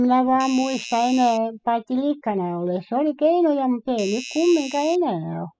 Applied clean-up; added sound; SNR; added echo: classical method spectral subtraction.